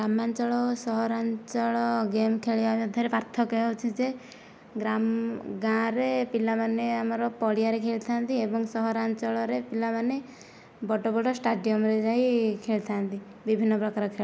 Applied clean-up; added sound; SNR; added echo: none; none; none; none.